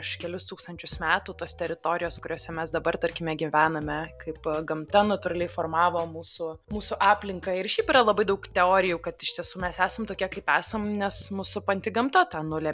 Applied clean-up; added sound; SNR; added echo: none; none; none; none.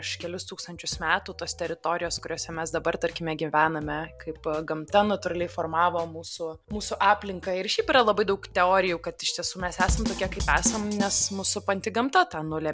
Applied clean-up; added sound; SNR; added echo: none; Drum kit; 4 dB; none.